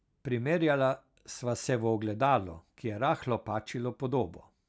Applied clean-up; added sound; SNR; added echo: none; none; none; none.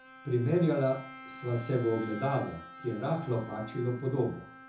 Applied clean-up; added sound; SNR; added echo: none; Bowed string instrument; 16 dB; reverberation time 0.5 s.